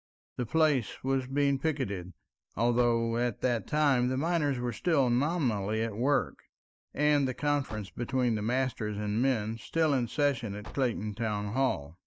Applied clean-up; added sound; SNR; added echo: neural mask model DeepFilterNet 3.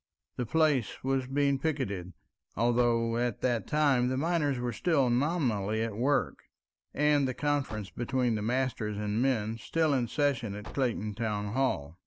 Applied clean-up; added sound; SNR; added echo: none; Car; 20 dB; none.